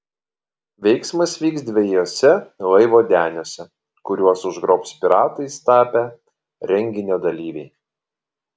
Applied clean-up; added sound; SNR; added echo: none; none; none; none.